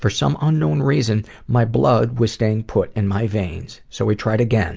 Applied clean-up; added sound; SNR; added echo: none; none; none; none.